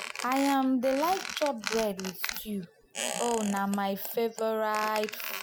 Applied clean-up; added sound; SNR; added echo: none; Squeak; 9 dB; none.